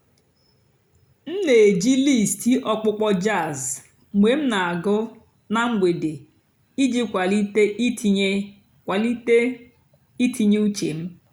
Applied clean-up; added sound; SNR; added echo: none; none; none; none.